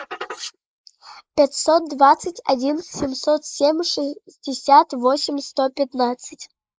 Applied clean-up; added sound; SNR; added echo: neural mask model Resemble Enhance denoiser.